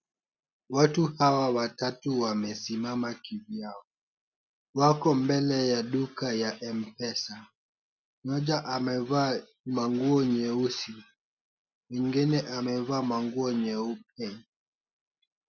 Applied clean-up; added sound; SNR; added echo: none; none; none; none.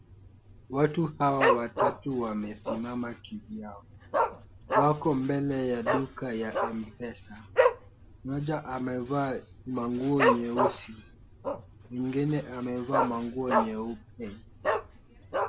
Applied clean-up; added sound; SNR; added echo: none; Dog; 0 dB; none.